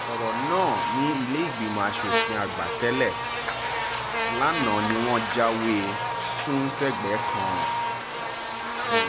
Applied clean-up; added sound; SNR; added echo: none; Buzz; 0 dB; none.